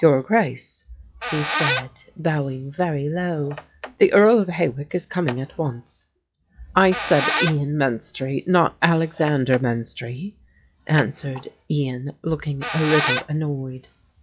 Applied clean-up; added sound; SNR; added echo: classical method log-MMSE.